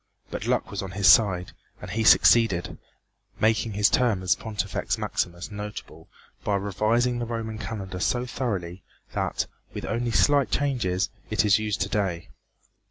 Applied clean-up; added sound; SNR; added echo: none; none; none; none.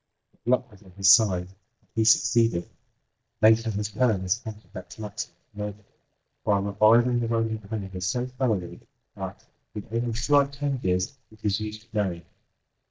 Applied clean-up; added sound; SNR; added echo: neural mask model DeepFilterNet 3.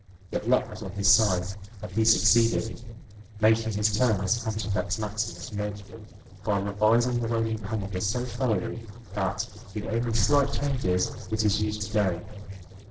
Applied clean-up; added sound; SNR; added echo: neural separator model SepFormer DNS4.